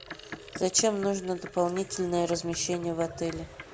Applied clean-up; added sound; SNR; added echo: none; Boat, Water vehicle; 15 dB; none.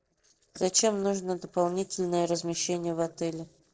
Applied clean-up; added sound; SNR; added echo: neural separator model SepFormer DNS4.